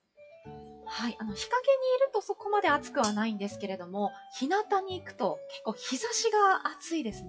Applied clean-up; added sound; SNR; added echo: classical method WPE with log-MMSE.